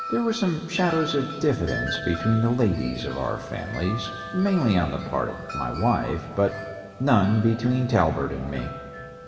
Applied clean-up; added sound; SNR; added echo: none; Wind chime; 12 dB; reverberation time 2.7 s.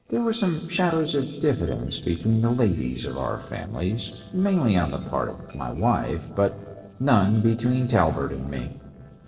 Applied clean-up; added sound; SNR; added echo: neural separator model SepFormer DNS4.